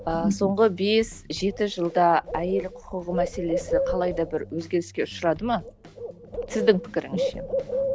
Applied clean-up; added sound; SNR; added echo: none; Bird; 6 dB; none.